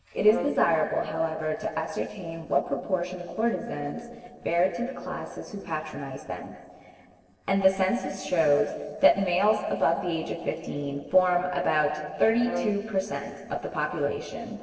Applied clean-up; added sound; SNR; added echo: neural separator model SepFormer DNS4.